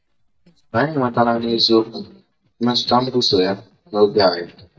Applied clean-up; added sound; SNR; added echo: neural mask model DeepFilterNet 3.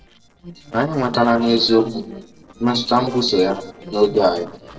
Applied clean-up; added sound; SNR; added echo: neural separator model SepFormer DNS4.